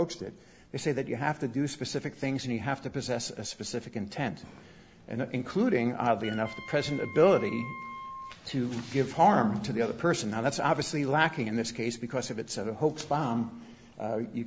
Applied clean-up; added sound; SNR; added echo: none; Wind instrument, woodwind instrument; 13 dB; none.